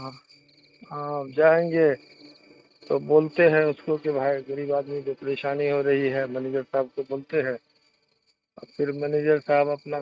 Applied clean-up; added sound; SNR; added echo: neural mask model RNNoise.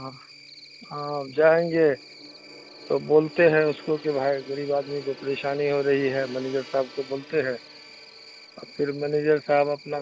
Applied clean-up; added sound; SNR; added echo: none; Cricket + Gong; 19 dB; none.